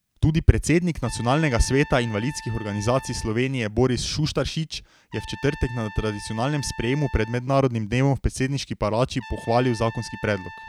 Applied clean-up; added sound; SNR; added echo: none; Trumpet; 19 dB; none.